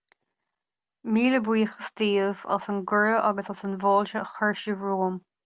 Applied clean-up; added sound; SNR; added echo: none; none; none; none.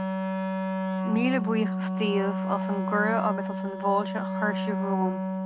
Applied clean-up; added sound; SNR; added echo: none; Wind instrument, woodwind instrument; 0 dB; none.